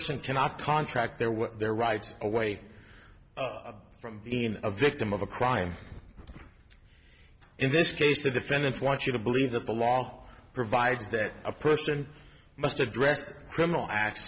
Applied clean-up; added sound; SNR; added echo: none; none; none; none.